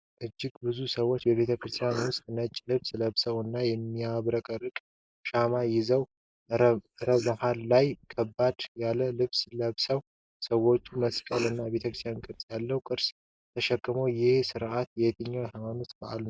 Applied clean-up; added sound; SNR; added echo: neural mask model Resemble Enhance denoiser.